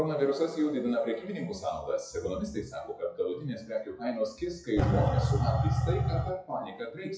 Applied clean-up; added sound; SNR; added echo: classical method WPE with log-MMSE.